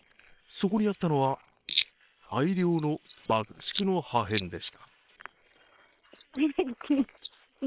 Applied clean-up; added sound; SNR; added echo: neural separator model SepFormer WHAM!.